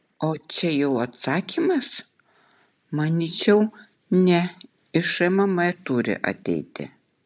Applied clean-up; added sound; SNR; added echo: none; none; none; none.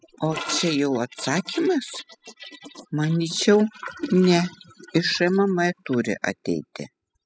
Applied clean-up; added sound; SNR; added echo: classical method spectral subtraction.